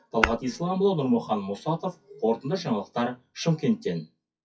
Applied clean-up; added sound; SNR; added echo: classical method WPE with log-MMSE.